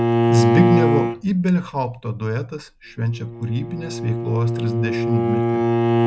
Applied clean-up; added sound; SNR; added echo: none; Bowed string instrument; -2 dB; none.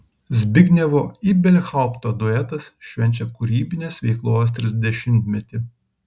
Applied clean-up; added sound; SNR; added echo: none; none; none; none.